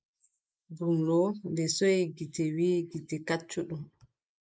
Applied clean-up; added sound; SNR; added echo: neural mask model Resemble Enhance denoiser.